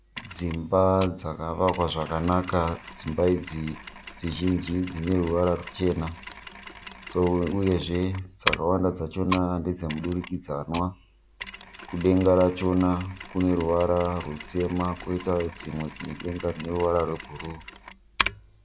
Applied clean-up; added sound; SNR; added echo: none; Mechanisms; 11 dB; none.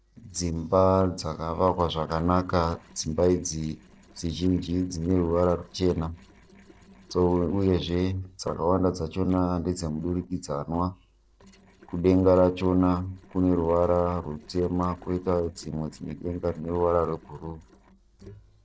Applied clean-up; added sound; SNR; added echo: neural separator model SepFormer DNS4.